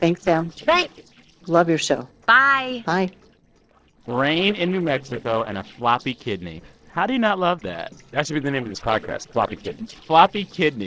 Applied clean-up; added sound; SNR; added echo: neural separator model SepFormer DNS4.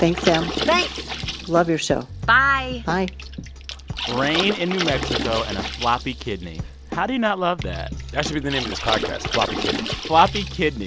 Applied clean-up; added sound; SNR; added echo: none; Water / Splash, splatter; 7 dB; none.